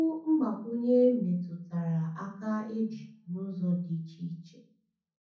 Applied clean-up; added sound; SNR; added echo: none; none; none; reverberation time 0.6 s.